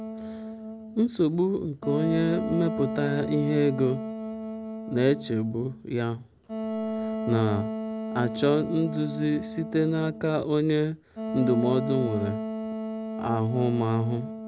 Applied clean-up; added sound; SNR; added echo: none; Wind instrument, woodwind instrument; 6 dB; none.